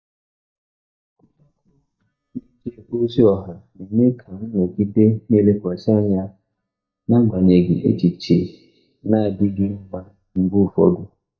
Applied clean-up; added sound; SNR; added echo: neural mask model DeepFilterNet 3.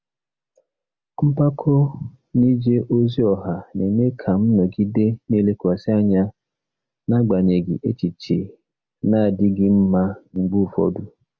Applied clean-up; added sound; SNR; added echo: none; none; none; none.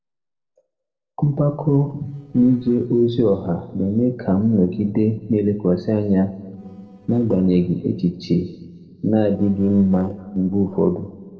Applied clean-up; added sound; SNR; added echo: neural separator model SepFormer DNS4.